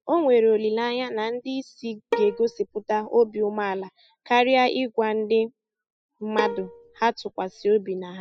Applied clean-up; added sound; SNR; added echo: classical method spectral subtraction.